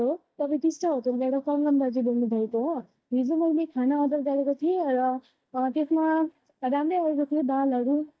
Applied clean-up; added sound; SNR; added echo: neural mask model DeepFilterNet 3.